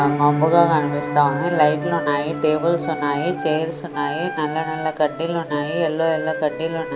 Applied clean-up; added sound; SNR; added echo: none; Wind instrument, woodwind instrument + Piano; 5 dB; none.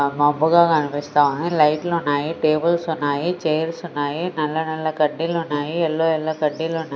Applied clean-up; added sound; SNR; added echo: none; none; none; none.